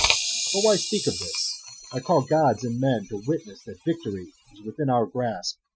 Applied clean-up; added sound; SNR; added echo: classical method Wiener filter.